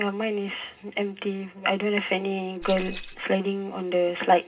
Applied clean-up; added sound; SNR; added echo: none; Tambourine; 10 dB; reverberation time 0.2 s.